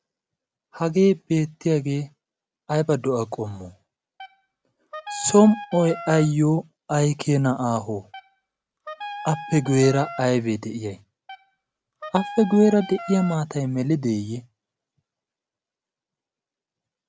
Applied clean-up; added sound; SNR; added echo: none; Wind instrument, woodwind instrument; 13 dB; none.